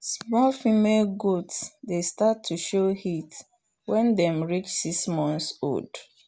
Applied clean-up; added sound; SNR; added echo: none; none; none; none.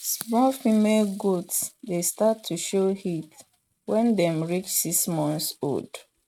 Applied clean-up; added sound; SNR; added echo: neural mask model RNNoise.